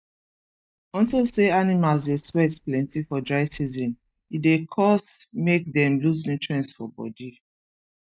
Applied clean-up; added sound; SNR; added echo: neural mask model DeepFilterNet 3.